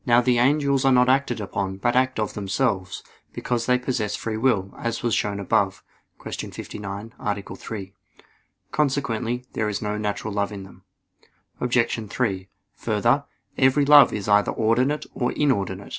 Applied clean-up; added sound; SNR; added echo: none; none; none; none.